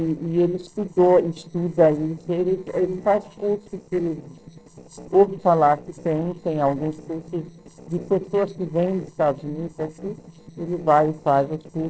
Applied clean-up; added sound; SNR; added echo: neural separator model SepFormer DNS4.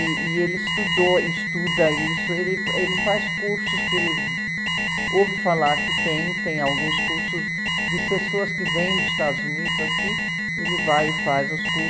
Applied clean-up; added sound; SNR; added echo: none; Alarm; -2 dB; reverberation time 0.7 s.